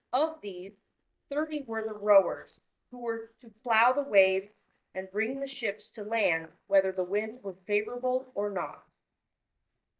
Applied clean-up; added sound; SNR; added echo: neural mask model DeepFilterNet 3.